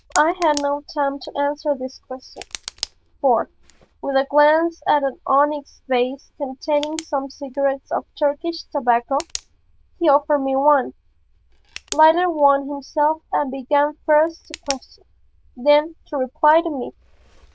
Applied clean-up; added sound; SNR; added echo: neural diffusion model UNIVERSE++.